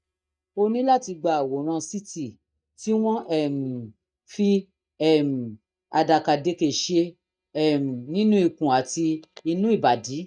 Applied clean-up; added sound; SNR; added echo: neural mask model DeepFilterNet 3.